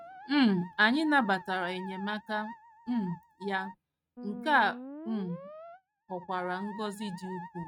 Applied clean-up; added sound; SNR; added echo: neural mask model RNNoise.